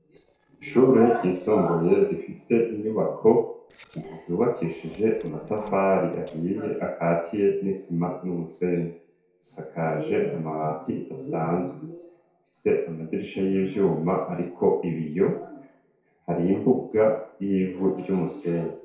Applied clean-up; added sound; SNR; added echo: neural separator model SepFormer DNS4.